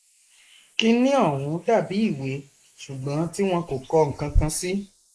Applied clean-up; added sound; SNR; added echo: neural mask model Resemble Enhance denoiser.